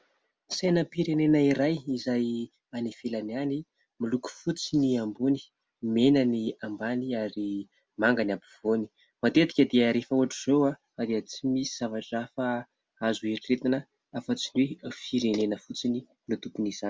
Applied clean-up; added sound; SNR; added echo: none; none; none; none.